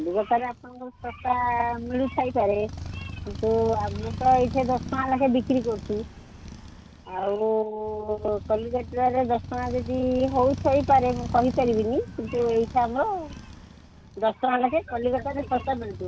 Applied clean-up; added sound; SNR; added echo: none; Motorcycle; 12 dB; none.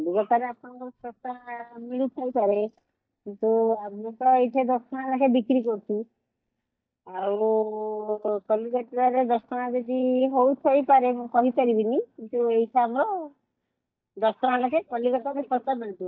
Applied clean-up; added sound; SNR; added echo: neural mask model DeepFilterNet 3.